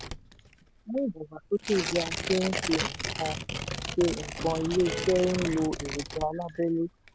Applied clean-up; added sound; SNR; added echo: none; Tearing + Vehicle horn, car horn, honking; 6 dB; none.